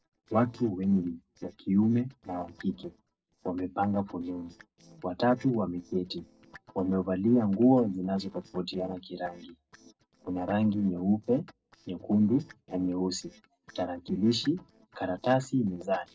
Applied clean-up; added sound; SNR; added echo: neural separator model SepFormer DNS4.